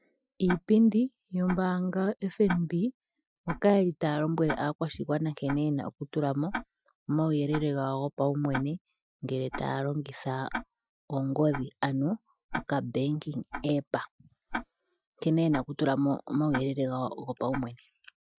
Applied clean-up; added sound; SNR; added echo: classical method Wiener filter.